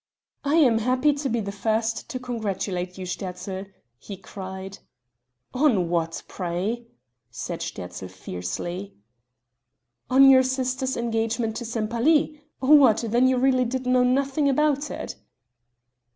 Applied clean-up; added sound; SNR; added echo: none; none; none; none.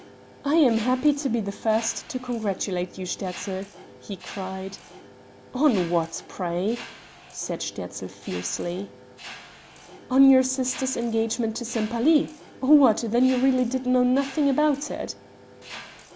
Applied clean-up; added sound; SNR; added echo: none; Mechanisms; 19 dB; none.